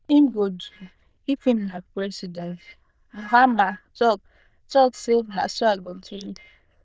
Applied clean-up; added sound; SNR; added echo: neural diffusion model UNIVERSE++.